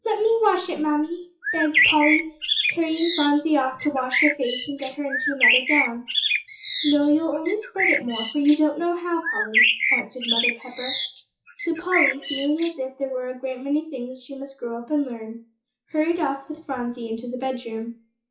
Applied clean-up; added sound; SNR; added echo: classical method WPE with log-MMSE.